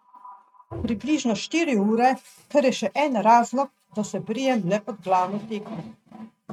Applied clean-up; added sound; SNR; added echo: neural mask model RNNoise.